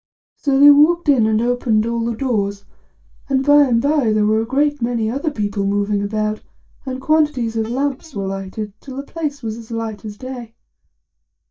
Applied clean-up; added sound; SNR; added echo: neural mask model DeepFilterNet 3.